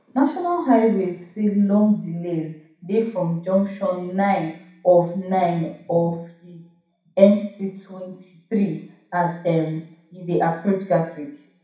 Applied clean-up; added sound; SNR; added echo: none; none; none; reverberation time 0.6 s.